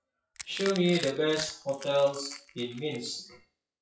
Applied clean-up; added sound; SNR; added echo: classical method WPE with log-MMSE.